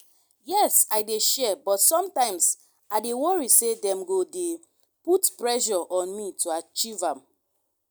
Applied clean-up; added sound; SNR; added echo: none; none; none; none.